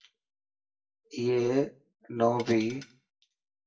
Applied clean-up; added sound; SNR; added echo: none; Tools; 18 dB; reverberation time 0.2 s.